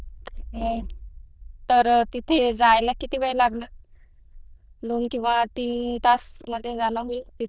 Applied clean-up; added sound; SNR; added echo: neural diffusion model UNIVERSE++.